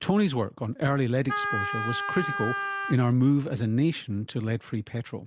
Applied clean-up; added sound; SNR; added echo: none; Wind instrument, woodwind instrument; 4 dB; none.